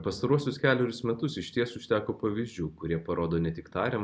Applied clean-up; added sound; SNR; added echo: none; none; none; none.